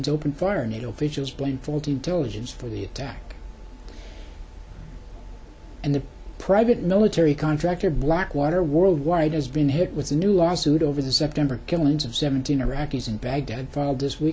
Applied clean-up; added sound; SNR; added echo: none; none; none; none.